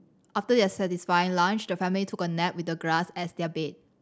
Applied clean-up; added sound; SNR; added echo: none; none; none; none.